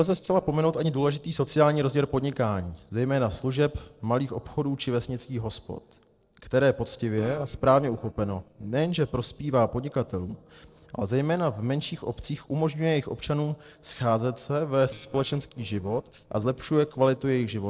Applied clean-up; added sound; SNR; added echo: neural separator model SepFormer DNS4.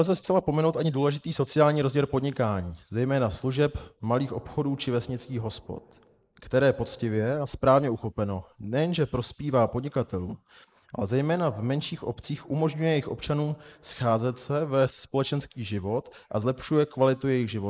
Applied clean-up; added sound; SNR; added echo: neural mask model Resemble Enhance denoiser.